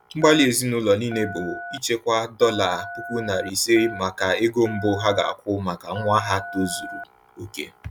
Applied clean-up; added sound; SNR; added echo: none; Telephone; 13 dB; none.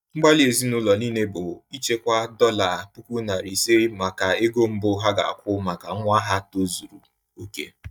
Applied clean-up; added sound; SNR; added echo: neural mask model DeepFilterNet 3.